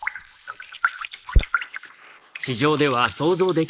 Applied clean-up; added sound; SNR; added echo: neural mask model Resemble Enhance denoiser.